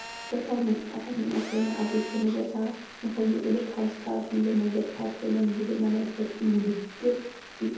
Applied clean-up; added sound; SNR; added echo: none; Telephone; 16 dB; reverberation time 0.7 s.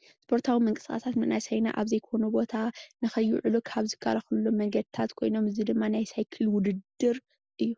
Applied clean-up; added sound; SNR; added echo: none; none; none; none.